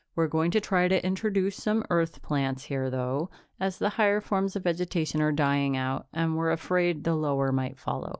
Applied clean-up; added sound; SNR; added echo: none; none; none; none.